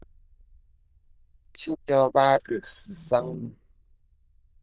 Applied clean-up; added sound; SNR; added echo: neural diffusion model UNIVERSE++.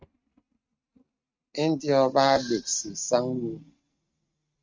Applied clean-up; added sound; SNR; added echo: neural mask model RNNoise.